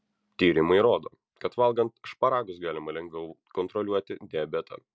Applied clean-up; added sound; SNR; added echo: none; none; none; none.